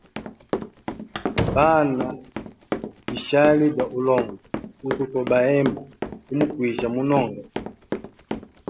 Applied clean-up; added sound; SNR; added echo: none; Slam + Run; 7 dB; none.